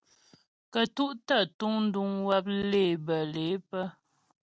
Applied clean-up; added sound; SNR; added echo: none; none; none; none.